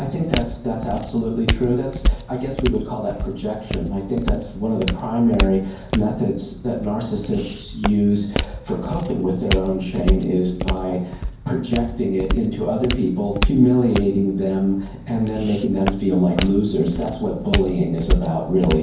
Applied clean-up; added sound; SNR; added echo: none; Walk, footsteps; 5 dB; reverberation time 0.9 s.